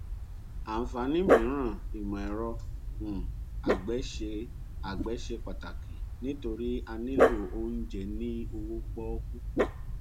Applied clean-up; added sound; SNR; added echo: none; Dog; -3 dB; none.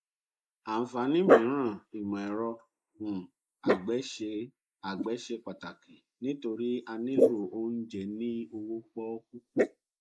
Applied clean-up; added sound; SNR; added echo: neural mask model Resemble Enhance denoiser.